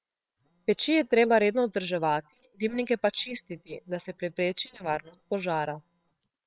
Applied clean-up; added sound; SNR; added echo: neural separator model SepFormer WHAM!.